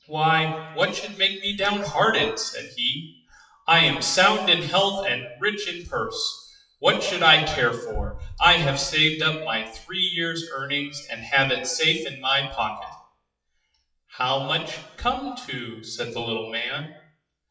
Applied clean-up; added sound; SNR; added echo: classical method WPE with log-MMSE.